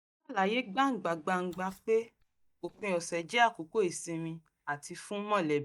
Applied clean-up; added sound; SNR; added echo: neural mask model DeepFilterNet 3.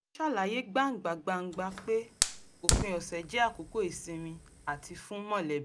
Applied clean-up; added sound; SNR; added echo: none; Fire; 1 dB; none.